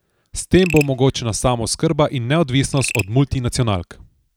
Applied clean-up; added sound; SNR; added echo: none; Frog; 15 dB; none.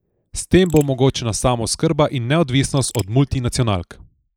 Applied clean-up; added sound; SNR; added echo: neural mask model Resemble Enhance denoiser.